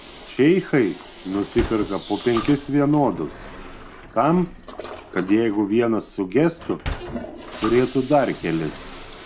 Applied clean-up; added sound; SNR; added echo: none; Toilet flush + Sliding door; 12 dB; none.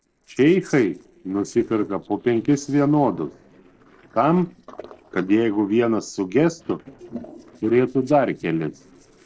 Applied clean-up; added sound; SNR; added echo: neural separator model SepFormer DNS4.